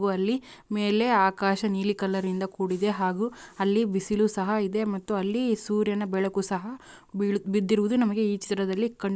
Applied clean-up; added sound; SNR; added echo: none; none; none; none.